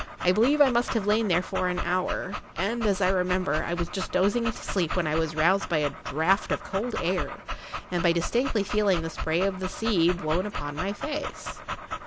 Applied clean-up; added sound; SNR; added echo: none; Dog; 7 dB; none.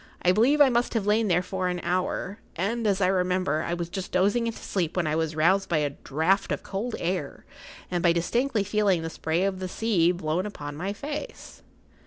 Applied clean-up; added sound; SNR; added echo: none; none; none; none.